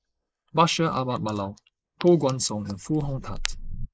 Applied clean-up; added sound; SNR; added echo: neural mask model Resemble Enhance denoiser.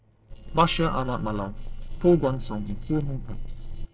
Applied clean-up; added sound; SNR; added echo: neural separator model SepFormer DNS4.